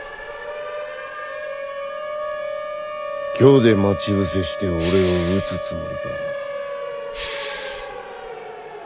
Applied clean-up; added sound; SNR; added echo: none; Respiratory sounds + Siren; 5 dB; none.